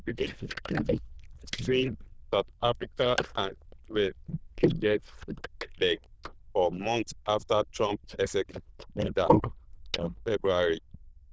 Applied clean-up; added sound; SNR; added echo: neural diffusion model UNIVERSE++.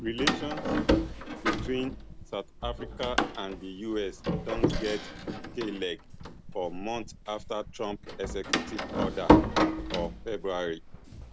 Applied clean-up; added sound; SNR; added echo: none; Door; -5 dB; none.